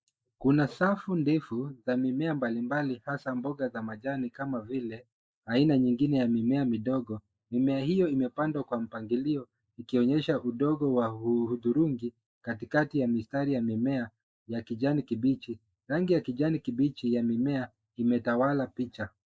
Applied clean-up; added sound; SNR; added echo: neural mask model Resemble Enhance denoiser.